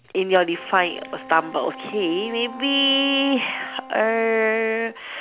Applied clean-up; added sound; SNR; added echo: none; Wind instrument, woodwind instrument; 17 dB; none.